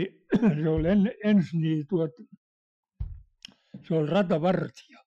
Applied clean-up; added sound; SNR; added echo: classical method Wiener filter.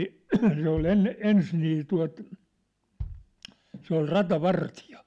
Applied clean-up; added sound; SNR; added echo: none; Bass drum; 18 dB; none.